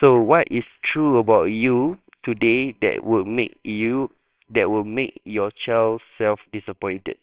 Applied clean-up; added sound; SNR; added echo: neural separator model SepFormer WHAMR!.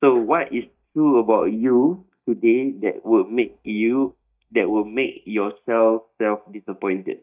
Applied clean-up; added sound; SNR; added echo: neural mask model DeepFilterNet 3.